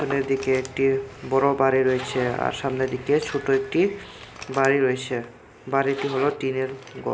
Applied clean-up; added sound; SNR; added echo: none; Crowd / Cheering / Fireworks + Zipper (clothing); 17 dB; none.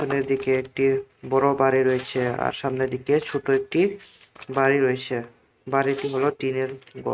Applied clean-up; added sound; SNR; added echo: neural mask model RNNoise.